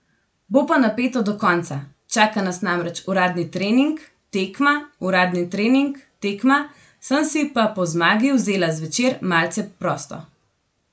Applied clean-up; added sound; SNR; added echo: none; none; none; none.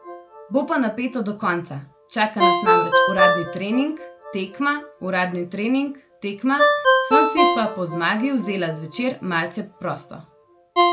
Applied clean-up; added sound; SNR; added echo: none; Ringtone; -2 dB; none.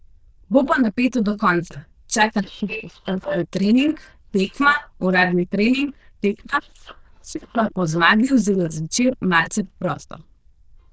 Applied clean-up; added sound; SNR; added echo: neural diffusion model UNIVERSE++.